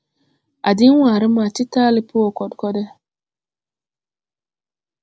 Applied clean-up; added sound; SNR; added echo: none; none; none; none.